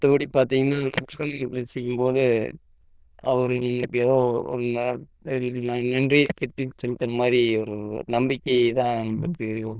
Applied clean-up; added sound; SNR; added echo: neural diffusion model UNIVERSE++.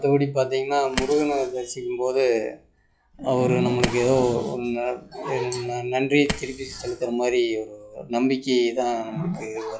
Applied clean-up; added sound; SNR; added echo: classical method log-MMSE.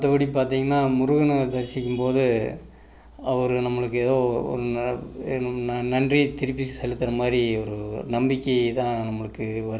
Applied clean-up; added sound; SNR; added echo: none; none; none; none.